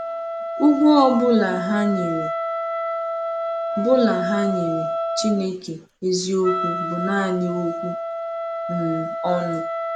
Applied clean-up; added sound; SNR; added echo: none; Wind instrument, woodwind instrument; 4 dB; none.